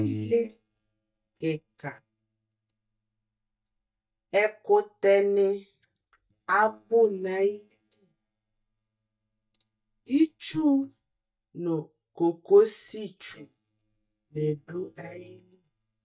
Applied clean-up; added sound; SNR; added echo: neural mask model DeepFilterNet 3.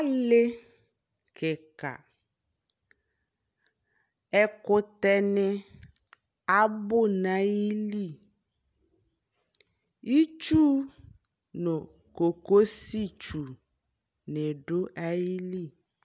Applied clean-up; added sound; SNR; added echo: none; none; none; none.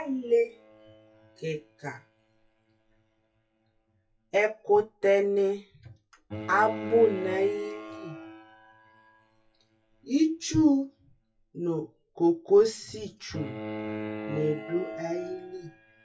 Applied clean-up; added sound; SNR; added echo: classical method WPE with log-MMSE.